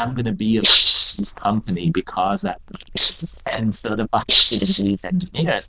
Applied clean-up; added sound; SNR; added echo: neural diffusion model UNIVERSE++.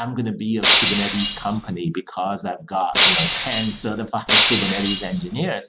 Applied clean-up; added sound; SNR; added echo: none; Shatter; -4 dB; none.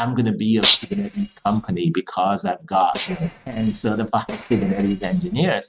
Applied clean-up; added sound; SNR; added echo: neural mask model RNNoise.